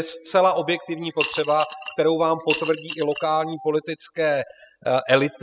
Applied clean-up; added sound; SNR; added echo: classical method spectral subtraction.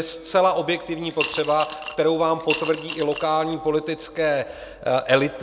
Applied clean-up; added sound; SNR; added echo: none; Coin (dropping) / Glass; 10 dB; none.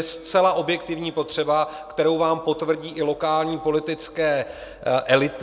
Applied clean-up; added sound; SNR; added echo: none; none; none; none.